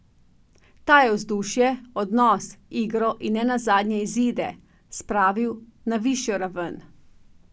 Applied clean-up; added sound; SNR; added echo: none; none; none; none.